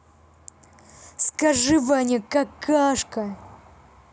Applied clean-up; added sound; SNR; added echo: none; none; none; none.